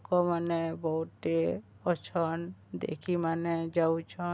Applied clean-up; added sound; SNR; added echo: none; none; none; none.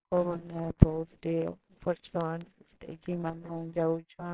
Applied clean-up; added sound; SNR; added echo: neural separator model SepFormer WHAMR!.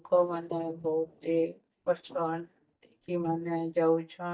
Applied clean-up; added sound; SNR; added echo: neural mask model DeepFilterNet 3.